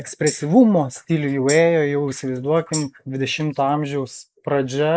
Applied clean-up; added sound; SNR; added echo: neural mask model Resemble Enhance denoiser.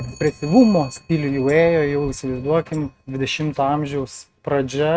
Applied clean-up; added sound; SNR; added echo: neural mask model RNNoise.